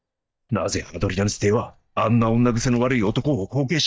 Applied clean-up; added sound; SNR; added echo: neural mask model DeepFilterNet 3.